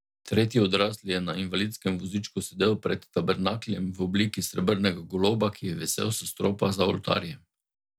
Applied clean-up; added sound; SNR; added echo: none; none; none; none.